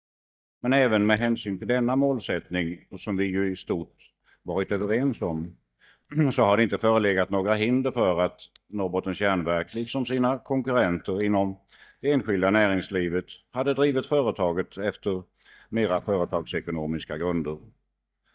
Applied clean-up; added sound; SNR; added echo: neural mask model DeepFilterNet 3.